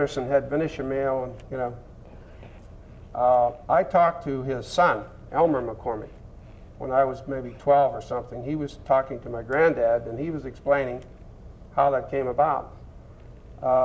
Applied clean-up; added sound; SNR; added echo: none; none; none; none.